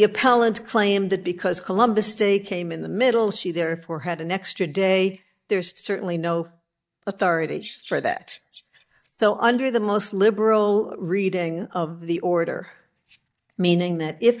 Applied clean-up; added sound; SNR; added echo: neural mask model DeepFilterNet 3.